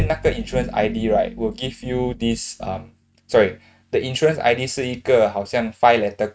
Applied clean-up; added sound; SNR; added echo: neural mask model RNNoise.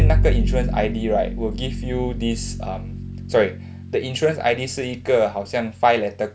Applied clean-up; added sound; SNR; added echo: none; Bowed string instrument; 2 dB; none.